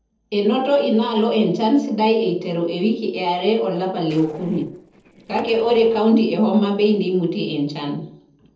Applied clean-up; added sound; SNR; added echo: neural separator model SepFormer DNS4.